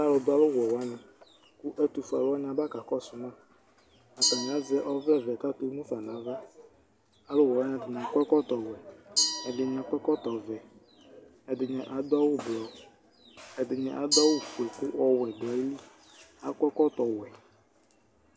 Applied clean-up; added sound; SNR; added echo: none; Glass; 10 dB; none.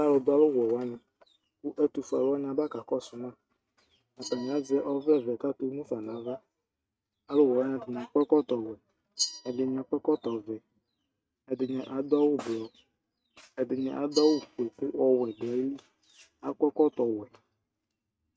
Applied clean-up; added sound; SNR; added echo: neural mask model RNNoise.